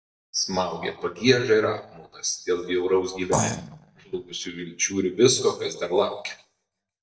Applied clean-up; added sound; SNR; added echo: neural mask model DeepFilterNet 3.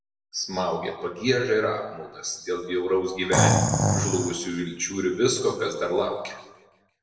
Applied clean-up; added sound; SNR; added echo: none; Animal; -4 dB; reverberation time 0.9 s.